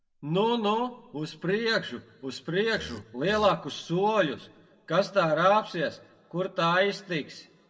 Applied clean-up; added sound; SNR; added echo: none; Burping, eructation; 15 dB; reverberation time 0.7 s.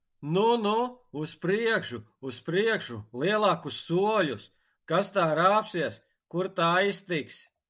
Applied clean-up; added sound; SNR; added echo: none; none; none; none.